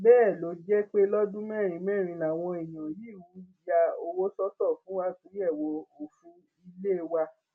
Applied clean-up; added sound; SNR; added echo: none; none; none; none.